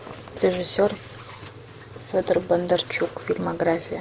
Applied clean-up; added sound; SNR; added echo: none; none; none; none.